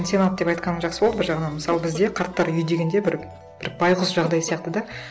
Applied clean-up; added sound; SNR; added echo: none; Cough; 19 dB; none.